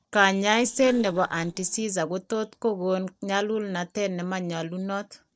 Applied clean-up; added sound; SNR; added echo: neural separator model SepFormer DNS4.